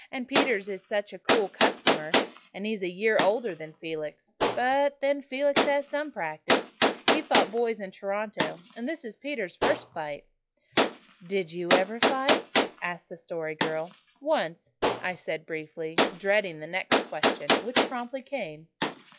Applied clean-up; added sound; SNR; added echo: classical method log-MMSE.